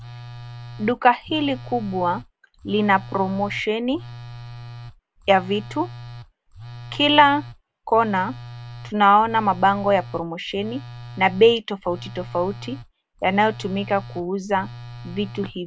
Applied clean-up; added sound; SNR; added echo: none; Telephone; 15 dB; none.